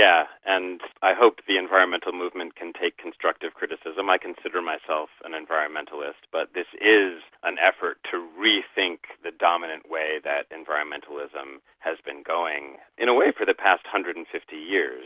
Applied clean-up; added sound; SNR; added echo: none; none; none; none.